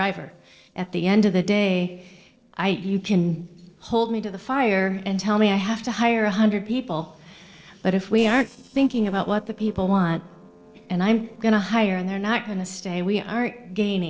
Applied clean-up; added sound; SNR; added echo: neural separator model SepFormer DNS4.